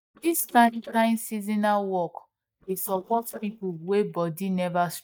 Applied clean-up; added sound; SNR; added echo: neural mask model DeepFilterNet 3.